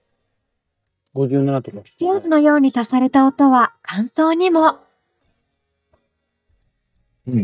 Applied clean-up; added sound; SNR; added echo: neural mask model DeepFilterNet 3.